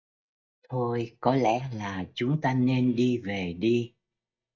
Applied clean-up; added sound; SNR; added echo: neural mask model DeepFilterNet 3.